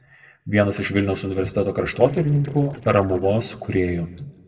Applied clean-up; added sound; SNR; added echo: neural separator model SepFormer DNS4.